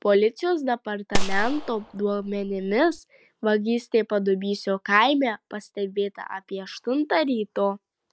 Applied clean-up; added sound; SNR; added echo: none; Gunshot, gunfire; 1 dB; none.